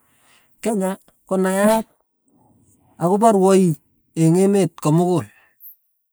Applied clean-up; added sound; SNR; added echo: neural mask model Resemble Enhance denoiser.